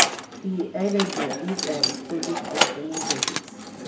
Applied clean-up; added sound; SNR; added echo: none; Keys jangling; -3 dB; reverberation time 0.5 s.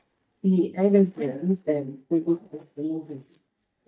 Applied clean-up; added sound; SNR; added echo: neural mask model DeepFilterNet 3.